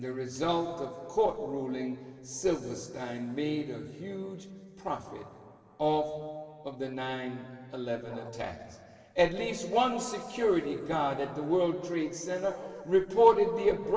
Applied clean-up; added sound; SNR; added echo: none; Bark; 15 dB; reverberation time 2.8 s.